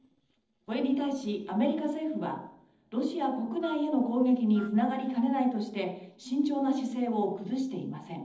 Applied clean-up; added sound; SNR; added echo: neural separator model SepFormer DNS4.